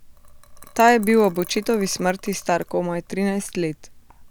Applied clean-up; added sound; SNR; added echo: none; Liquid; 19 dB; none.